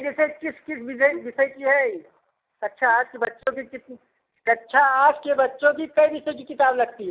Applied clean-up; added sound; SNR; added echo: neural mask model DeepFilterNet 3.